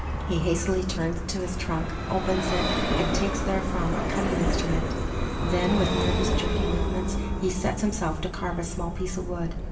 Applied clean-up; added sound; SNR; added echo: none; Vehicle; -2 dB; reverberation time 0.7 s.